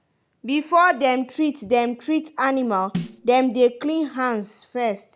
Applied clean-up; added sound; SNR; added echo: none; Snare drum; 12 dB; none.